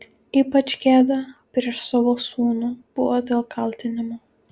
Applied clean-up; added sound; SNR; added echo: none; none; none; none.